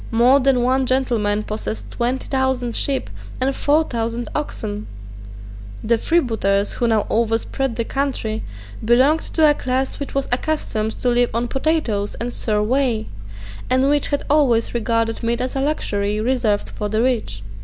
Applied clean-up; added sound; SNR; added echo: none; none; none; none.